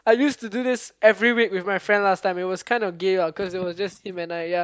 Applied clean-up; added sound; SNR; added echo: neural mask model DeepFilterNet 3.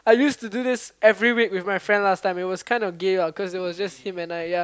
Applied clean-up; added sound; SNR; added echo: none; none; none; none.